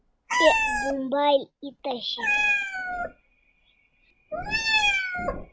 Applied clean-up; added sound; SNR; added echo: none; Meow; -2 dB; none.